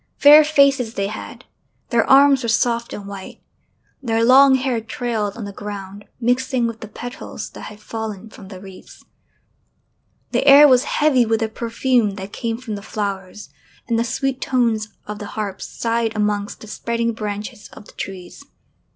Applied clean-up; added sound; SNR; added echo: none; none; none; none.